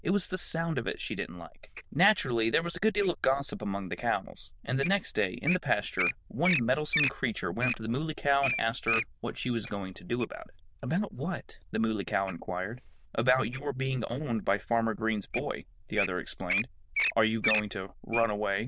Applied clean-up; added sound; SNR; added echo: neural diffusion model UNIVERSE++.